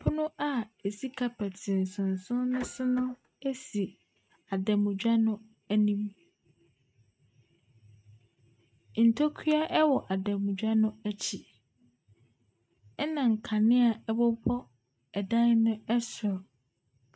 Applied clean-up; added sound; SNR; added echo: neural mask model RNNoise.